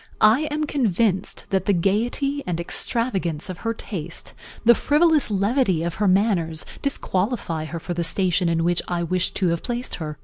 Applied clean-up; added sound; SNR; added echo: none; none; none; none.